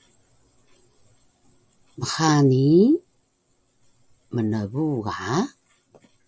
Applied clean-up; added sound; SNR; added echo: none; none; none; none.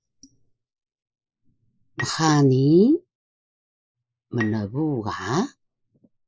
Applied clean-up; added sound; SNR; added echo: neural mask model Resemble Enhance denoiser.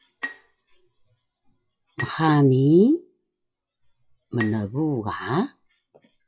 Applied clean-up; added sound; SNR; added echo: classical method log-MMSE.